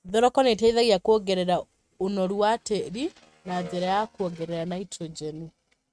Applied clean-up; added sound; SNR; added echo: neural mask model RNNoise.